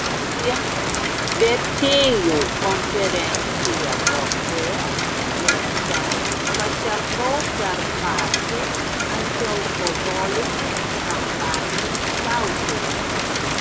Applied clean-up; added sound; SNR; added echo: none; Rain; -4 dB; none.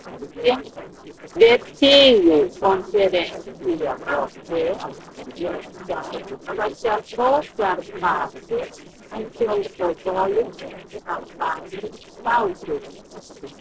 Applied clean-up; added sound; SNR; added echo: neural separator model SepFormer DNS4.